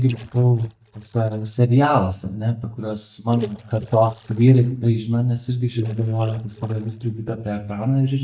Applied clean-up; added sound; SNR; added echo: neural mask model DeepFilterNet 3.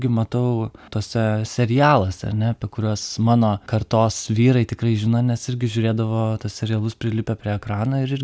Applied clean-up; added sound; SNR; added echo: none; none; none; none.